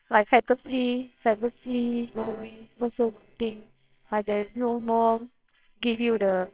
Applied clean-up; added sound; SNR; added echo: neural separator model SepFormer WHAMR!.